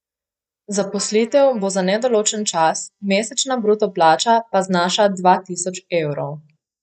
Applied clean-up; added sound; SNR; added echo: neural mask model DeepFilterNet 3.